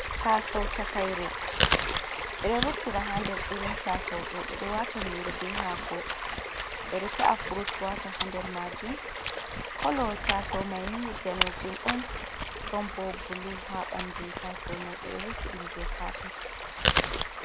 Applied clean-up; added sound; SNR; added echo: none; Stream + Chewing, mastication; -1 dB; none.